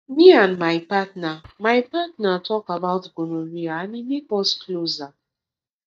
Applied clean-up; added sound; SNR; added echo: neural mask model DeepFilterNet 3.